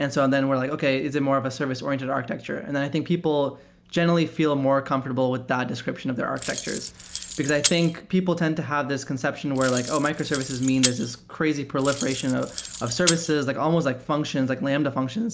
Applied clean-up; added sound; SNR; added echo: none; Keys jangling; 7 dB; none.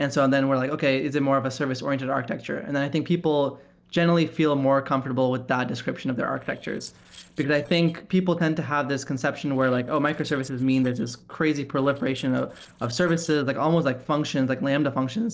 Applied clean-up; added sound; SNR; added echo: neural separator model SepFormer DNS4.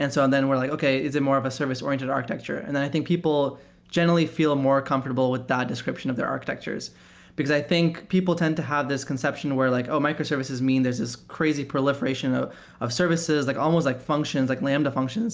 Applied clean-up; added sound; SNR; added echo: none; none; none; none.